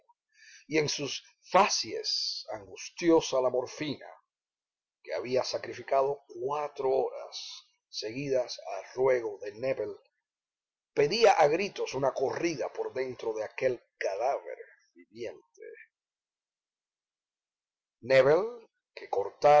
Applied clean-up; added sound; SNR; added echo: none; none; none; none.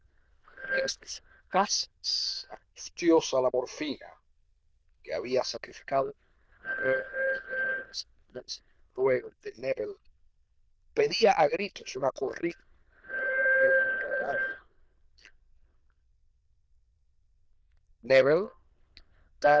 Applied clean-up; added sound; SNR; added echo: neural diffusion model UNIVERSE++.